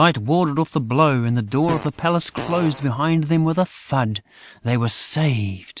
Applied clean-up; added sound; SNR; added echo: none; Fart; 12 dB; none.